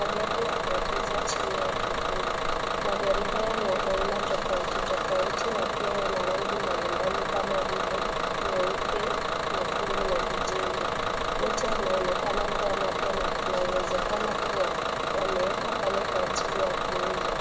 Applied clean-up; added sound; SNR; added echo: none; Bus / Engine; -4 dB; reverberation time 0.7 s.